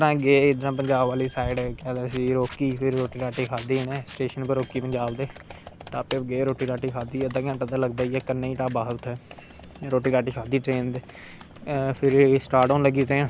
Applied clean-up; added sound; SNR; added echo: none; Computer keyboard; 19 dB; none.